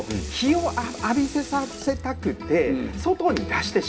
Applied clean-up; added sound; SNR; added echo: none; Sink (filling or washing) / Water tap, faucet; 19 dB; reverberation time 0.3 s.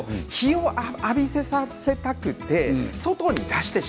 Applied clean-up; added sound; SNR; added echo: none; none; none; none.